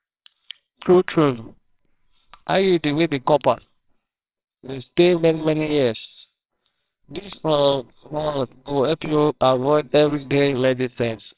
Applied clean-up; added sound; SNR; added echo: neural separator model SepFormer WHAMR!.